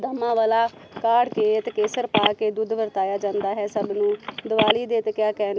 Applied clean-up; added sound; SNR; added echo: none; Telephone; 8 dB; none.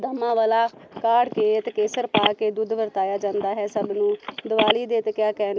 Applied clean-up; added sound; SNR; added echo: neural mask model Resemble Enhance denoiser.